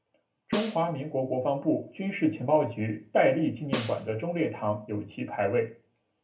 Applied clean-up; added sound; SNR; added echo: none; Snare drum; 10 dB; reverberation time 0.3 s.